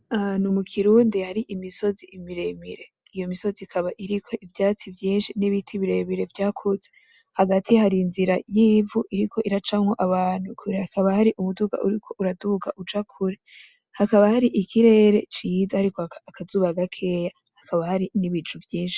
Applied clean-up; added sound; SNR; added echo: none; none; none; none.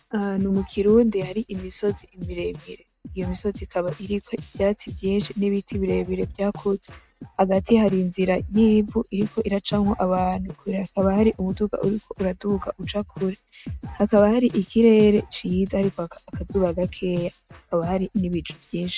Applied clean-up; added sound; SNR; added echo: neural mask model RNNoise.